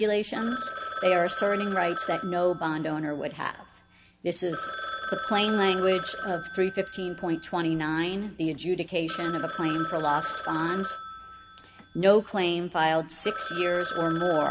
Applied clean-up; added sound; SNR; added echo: none; Telephone; 9 dB; none.